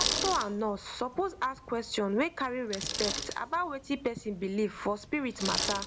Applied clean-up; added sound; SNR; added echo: none; Bicycle; 5 dB; none.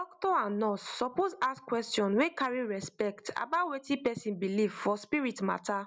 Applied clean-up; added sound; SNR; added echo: none; none; none; none.